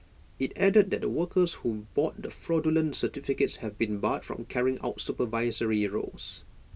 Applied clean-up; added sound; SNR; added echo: none; none; none; none.